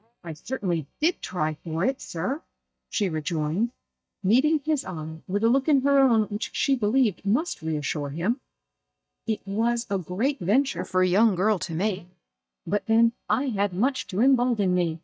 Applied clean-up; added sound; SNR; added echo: neural mask model DeepFilterNet 3.